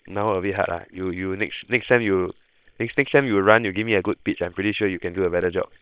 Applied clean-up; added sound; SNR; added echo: neural separator model SepFormer WHAM!.